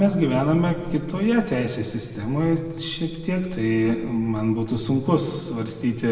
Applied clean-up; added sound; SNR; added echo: none; none; none; reverberation time 1.5 s.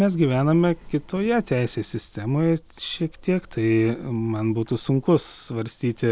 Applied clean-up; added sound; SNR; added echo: none; none; none; none.